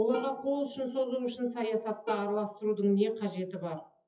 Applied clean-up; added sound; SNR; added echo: classical method WPE with log-MMSE.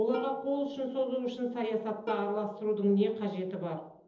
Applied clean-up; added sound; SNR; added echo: neural separator model SepFormer DNS4.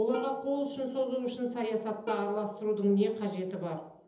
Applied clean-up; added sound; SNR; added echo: none; Plucked string instrument; 13 dB; reverberation time 0.7 s.